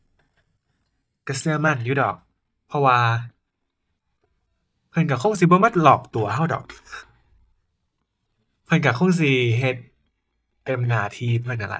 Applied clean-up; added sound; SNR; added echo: neural mask model DeepFilterNet 3.